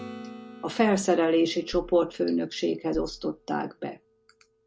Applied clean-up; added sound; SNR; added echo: none; Acoustic guitar / Strum + Bass drum; 19 dB; none.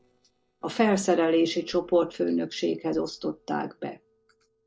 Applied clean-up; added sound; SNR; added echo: neural separator model SepFormer DNS4.